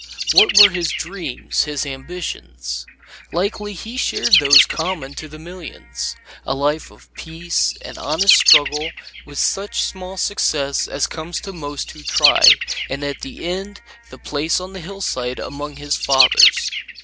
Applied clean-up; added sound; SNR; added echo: none; Bird; -2 dB; none.